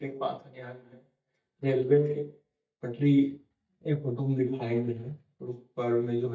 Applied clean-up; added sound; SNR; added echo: neural mask model DeepFilterNet 3.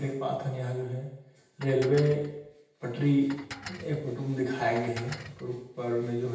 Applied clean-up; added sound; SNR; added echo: none; Dishes, pots, and pans; 15 dB; reverberation time 0.9 s.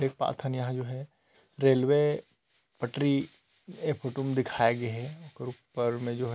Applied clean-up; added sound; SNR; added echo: none; none; none; none.